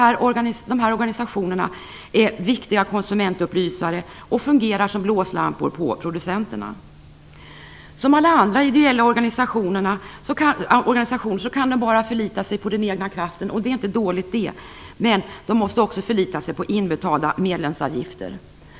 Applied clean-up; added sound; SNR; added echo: none; none; none; none.